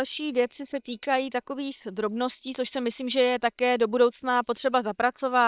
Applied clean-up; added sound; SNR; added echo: neural separator model SepFormer WHAM!.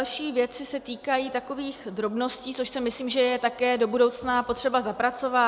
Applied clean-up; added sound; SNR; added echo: none; none; none; none.